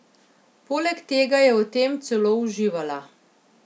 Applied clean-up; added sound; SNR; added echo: none; none; none; none.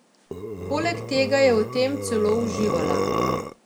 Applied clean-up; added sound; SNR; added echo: none; Burping, eructation; 3 dB; none.